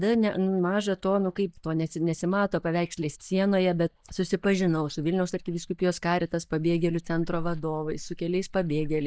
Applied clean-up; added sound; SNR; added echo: neural mask model DeepFilterNet 3.